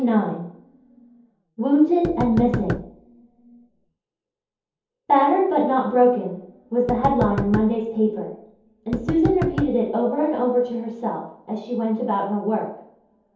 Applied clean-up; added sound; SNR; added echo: none; Knock; 8 dB; reverberation time 0.7 s.